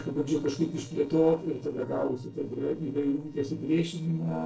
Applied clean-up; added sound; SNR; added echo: neural separator model SepFormer DNS4.